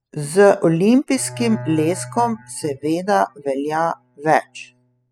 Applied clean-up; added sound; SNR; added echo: classical method spectral subtraction.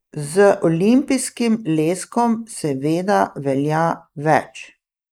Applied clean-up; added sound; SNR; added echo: neural mask model Resemble Enhance denoiser.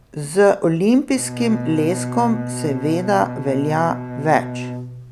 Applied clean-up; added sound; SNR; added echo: none; Bowed string instrument; 9 dB; none.